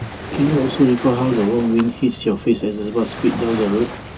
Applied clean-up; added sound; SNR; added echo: none; Waves, surf; 11 dB; reverberation time 0.2 s.